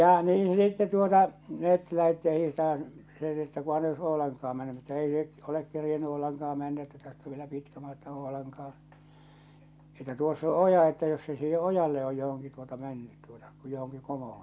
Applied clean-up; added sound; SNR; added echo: none; none; none; none.